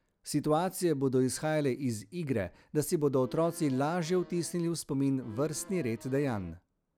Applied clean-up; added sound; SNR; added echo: none; Accordion; 19 dB; none.